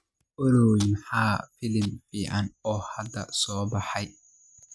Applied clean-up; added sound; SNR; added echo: neural mask model RNNoise.